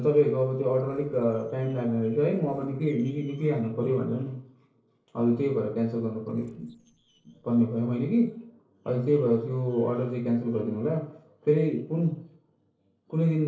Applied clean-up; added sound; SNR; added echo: neural separator model SepFormer DNS4.